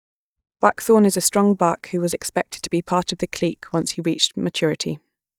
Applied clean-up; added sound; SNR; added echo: neural mask model DeepFilterNet 3.